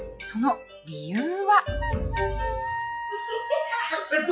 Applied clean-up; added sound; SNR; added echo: classical method log-MMSE.